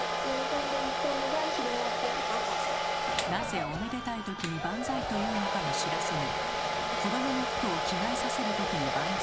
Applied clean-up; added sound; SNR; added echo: none; Domestic sounds, home sounds; -3 dB; none.